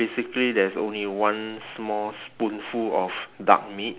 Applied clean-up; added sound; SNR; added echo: none; none; none; none.